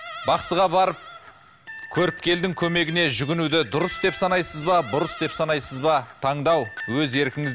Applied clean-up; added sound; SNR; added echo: none; Guitar; 14 dB; none.